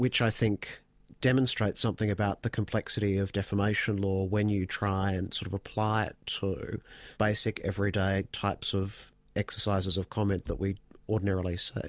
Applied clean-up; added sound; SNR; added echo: none; none; none; none.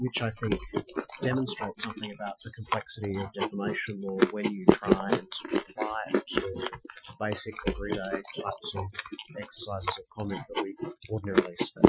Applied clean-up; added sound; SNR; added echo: classical method Wiener filter.